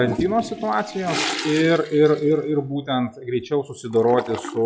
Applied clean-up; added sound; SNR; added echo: classical method log-MMSE.